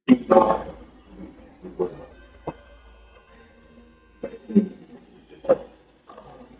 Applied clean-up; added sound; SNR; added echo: neural mask model DeepFilterNet 3.